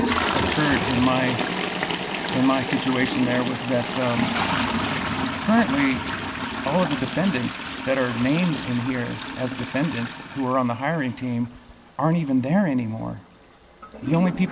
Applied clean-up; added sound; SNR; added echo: none; Toilet flush + Toilet flush; 4 dB; none.